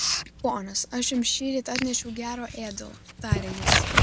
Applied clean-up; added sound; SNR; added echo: none; Writing; -2 dB; none.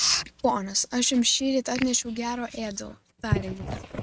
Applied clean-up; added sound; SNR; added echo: neural mask model RNNoise.